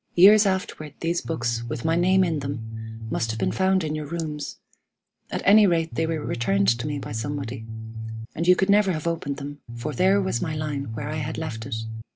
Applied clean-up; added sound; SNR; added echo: none; Bass guitar; 6 dB; none.